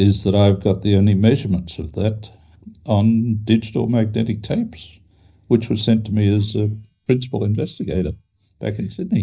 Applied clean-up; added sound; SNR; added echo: neural mask model DeepFilterNet 3.